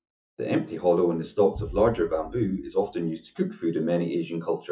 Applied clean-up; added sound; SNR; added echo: classical method WPE with log-MMSE.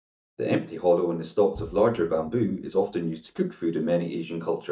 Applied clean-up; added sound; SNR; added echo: neural mask model DeepFilterNet 3.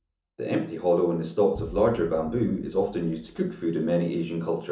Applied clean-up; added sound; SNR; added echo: none; Boom; 19 dB; reverberation time 0.6 s.